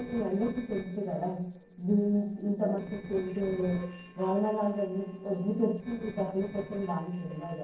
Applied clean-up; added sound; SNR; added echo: neural separator model SepFormer DNS4.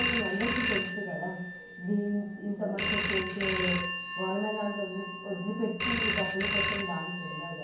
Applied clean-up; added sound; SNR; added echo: none; Telephone; 0 dB; reverberation time 0.9 s.